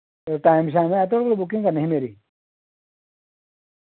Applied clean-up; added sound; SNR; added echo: none; none; none; none.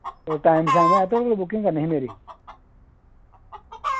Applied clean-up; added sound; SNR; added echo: none; Chicken, rooster; 4 dB; none.